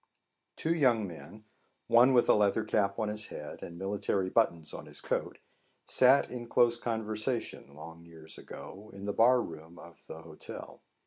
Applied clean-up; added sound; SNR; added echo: none; none; none; none.